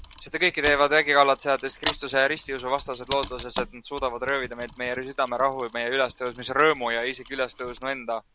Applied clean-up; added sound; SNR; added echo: none; Mechanisms; 15 dB; none.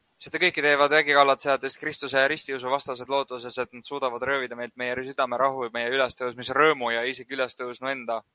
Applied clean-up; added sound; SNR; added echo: none; none; none; none.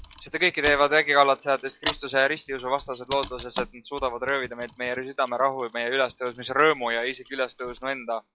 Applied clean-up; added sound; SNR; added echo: classical method log-MMSE.